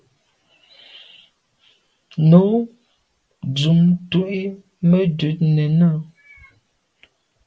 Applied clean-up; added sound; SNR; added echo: none; none; none; none.